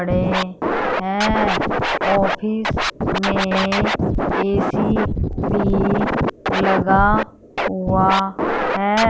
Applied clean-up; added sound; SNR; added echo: none; Scratching (performance technique); 0 dB; none.